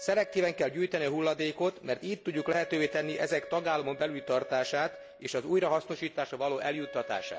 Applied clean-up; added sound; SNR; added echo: none; Wind instrument, woodwind instrument; 16 dB; none.